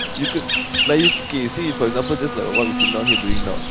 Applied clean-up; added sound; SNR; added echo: none; Insect; -2 dB; none.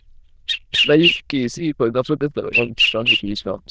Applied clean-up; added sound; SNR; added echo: neural diffusion model UNIVERSE++.